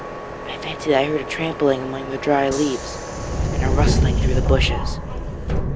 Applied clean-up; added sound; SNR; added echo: none; Subway, metro, underground; -2 dB; none.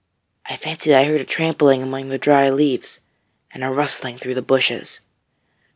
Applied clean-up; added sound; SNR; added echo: none; none; none; none.